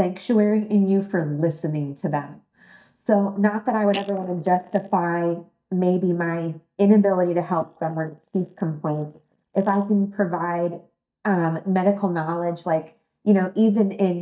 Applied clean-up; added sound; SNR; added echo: neural mask model DeepFilterNet 3.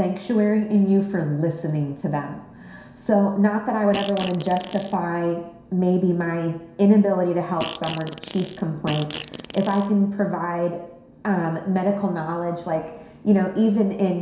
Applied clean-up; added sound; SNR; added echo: none; Fart; 13 dB; reverberation time 0.7 s.